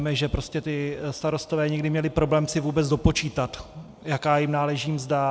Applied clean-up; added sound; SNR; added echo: none; none; none; none.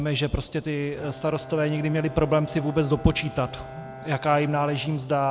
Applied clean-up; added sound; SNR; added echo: none; Bowed string instrument; 16 dB; none.